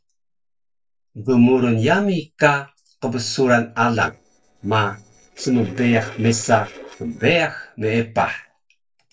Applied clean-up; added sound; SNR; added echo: neural separator model SepFormer DNS4.